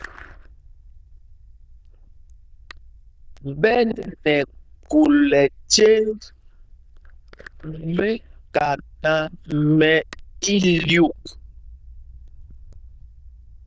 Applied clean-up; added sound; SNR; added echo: neural diffusion model UNIVERSE++.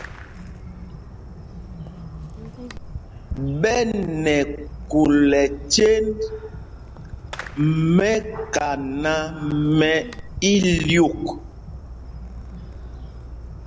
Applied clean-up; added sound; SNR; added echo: none; Fireworks; 13 dB; none.